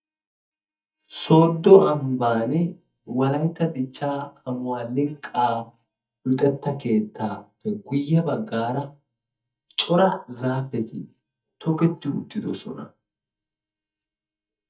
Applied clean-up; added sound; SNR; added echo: neural mask model DeepFilterNet 3.